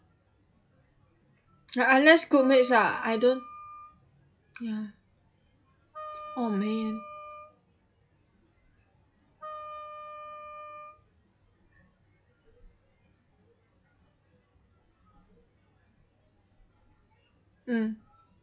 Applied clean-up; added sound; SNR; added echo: classical method log-MMSE.